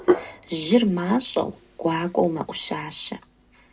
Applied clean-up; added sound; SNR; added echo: none; Hands; 6 dB; reverberation time 0.2 s.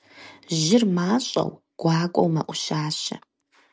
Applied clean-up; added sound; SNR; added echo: none; none; none; none.